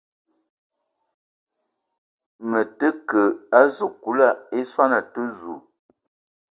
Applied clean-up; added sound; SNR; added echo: none; none; none; none.